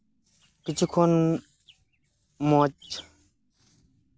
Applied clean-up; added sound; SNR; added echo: none; none; none; none.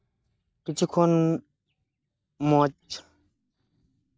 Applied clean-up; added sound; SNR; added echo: neural mask model DeepFilterNet 3.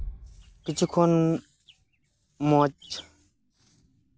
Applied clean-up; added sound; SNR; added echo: none; Bass drum; 19 dB; none.